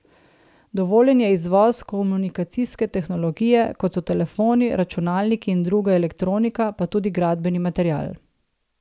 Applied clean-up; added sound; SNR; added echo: none; none; none; none.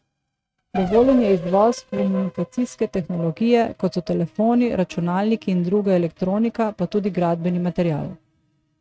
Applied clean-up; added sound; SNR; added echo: neural mask model RNNoise.